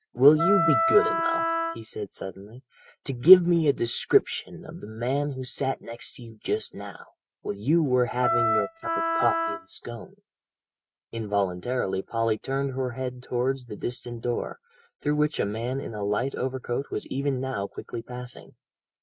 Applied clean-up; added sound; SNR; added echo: neural mask model RNNoise.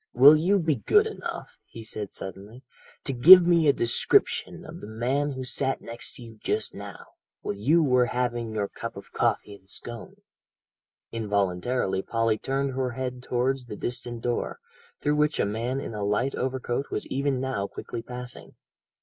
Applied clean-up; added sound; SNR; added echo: neural mask model Resemble Enhance denoiser.